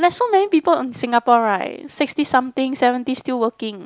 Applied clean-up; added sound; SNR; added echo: none; none; none; none.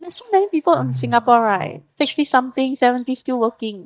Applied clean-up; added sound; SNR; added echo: neural mask model DeepFilterNet 3.